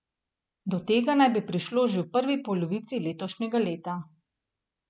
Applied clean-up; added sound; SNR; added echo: none; none; none; none.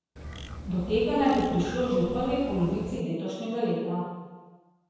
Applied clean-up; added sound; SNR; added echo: none; Bird; 12 dB; reverberation time 1.2 s.